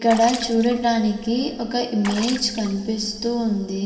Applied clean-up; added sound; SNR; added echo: none; Water / Splash, splatter; 16 dB; reverberation time 2.3 s.